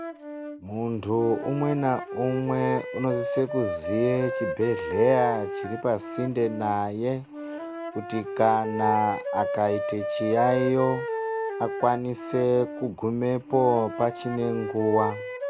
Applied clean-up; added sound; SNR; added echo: none; Wind instrument, woodwind instrument; 6 dB; none.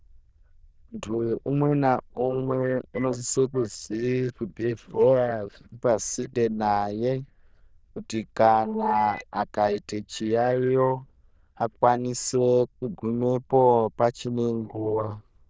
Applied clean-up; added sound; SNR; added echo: neural diffusion model UNIVERSE++.